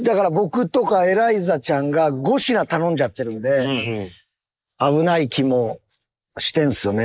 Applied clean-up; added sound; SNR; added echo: neural mask model Resemble Enhance denoiser.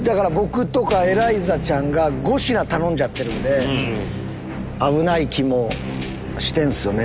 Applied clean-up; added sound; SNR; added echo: none; Guitar; 16 dB; none.